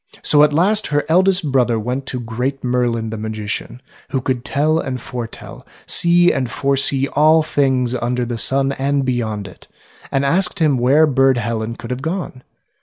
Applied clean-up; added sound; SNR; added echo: none; none; none; none.